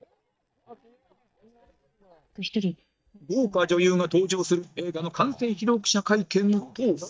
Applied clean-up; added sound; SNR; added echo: neural mask model DeepFilterNet 3.